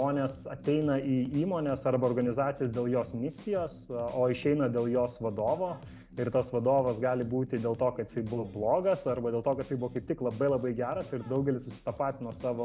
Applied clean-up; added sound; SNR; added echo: none; Drum kit; 18 dB; none.